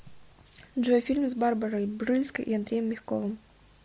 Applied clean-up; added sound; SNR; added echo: none; none; none; none.